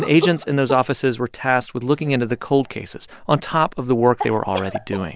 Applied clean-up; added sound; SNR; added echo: none; Cough; 13 dB; none.